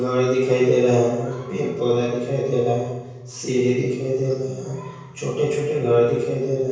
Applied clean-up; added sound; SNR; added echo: none; none; none; reverberation time 1.0 s.